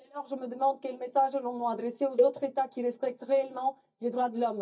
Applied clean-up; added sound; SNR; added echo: neural mask model DeepFilterNet 3.